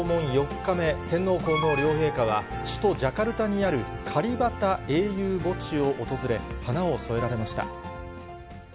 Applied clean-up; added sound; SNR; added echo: none; Alarm; 7 dB; none.